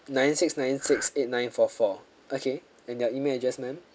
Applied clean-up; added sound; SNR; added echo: none; Breathing; 10 dB; none.